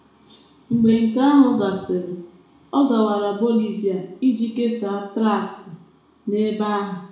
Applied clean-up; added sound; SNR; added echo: none; none; none; reverberation time 0.6 s.